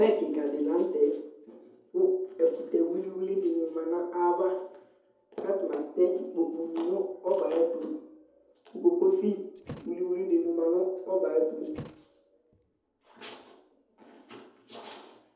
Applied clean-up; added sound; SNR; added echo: none; Thump, thud; 20 dB; reverberation time 2.0 s.